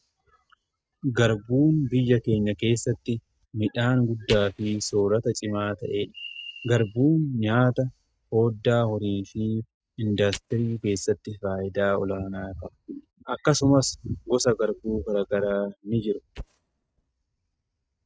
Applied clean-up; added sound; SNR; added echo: neural mask model RNNoise.